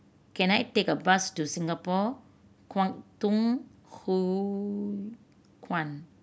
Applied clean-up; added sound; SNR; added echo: none; none; none; none.